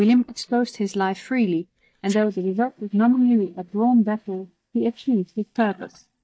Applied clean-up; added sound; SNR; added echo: neural mask model DeepFilterNet 3.